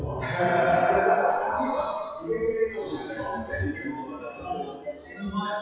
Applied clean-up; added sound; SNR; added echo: classical method WPE with log-MMSE.